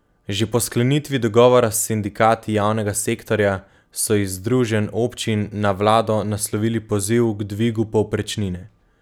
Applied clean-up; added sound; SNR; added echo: none; none; none; none.